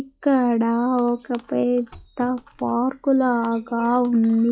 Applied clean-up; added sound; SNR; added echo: classical method log-MMSE.